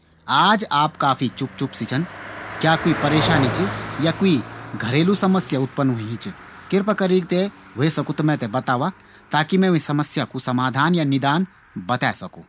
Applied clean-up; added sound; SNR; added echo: none; Car passing by; 12 dB; none.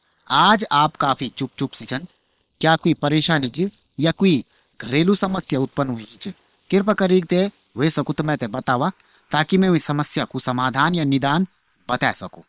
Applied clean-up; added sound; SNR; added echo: neural separator model SepFormer WHAM!.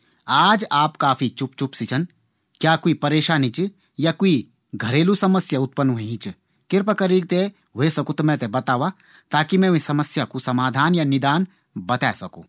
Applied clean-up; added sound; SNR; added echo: none; none; none; none.